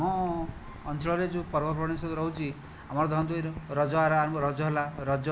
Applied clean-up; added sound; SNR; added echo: none; Rain; 16 dB; none.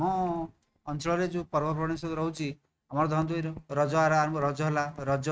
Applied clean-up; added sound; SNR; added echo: neural mask model RNNoise.